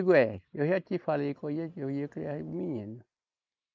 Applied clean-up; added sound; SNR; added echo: neural mask model Resemble Enhance denoiser.